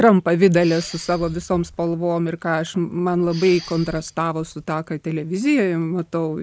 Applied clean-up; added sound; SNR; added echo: none; Respiratory sounds; 19 dB; none.